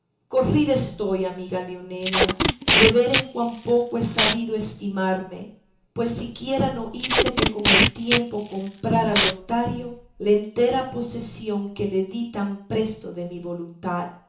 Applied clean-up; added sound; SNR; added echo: none; Packing tape, duct tape; -1 dB; reverberation time 0.8 s.